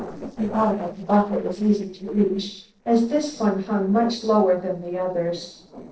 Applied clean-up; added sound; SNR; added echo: neural separator model SepFormer DNS4.